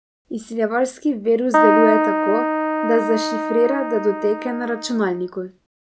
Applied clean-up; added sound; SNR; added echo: none; Keyboard (musical); -1 dB; none.